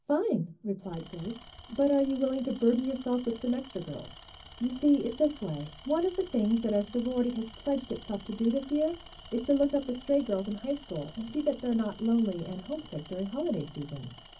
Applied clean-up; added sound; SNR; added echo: none; Tools; 19 dB; reverberation time 0.4 s.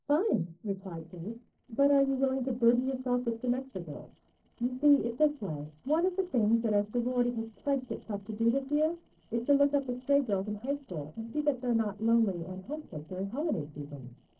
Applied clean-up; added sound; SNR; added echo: neural separator model SepFormer DNS4.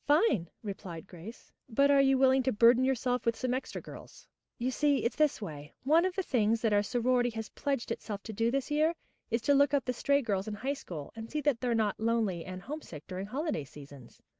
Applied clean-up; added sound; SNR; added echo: none; none; none; none.